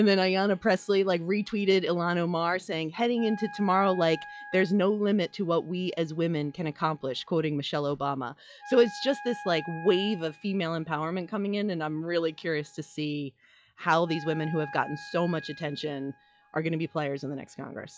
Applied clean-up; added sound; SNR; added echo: classical method log-MMSE.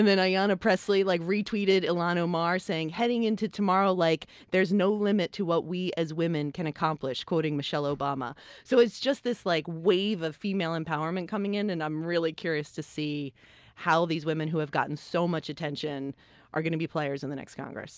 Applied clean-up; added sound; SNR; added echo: none; none; none; none.